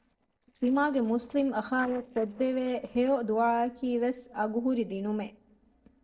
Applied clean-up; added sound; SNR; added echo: neural separator model SepFormer DNS4.